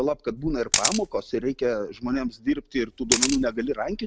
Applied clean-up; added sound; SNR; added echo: none; Camera; 2 dB; none.